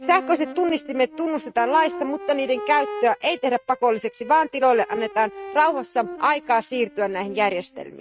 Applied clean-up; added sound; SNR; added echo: neural mask model RNNoise.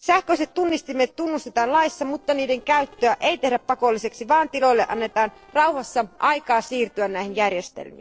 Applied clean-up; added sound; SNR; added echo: neural separator model SepFormer DNS4.